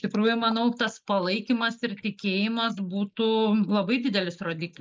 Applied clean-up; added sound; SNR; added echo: neural mask model Resemble Enhance denoiser.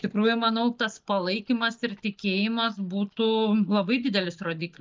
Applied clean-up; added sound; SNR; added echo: neural mask model DeepFilterNet 3.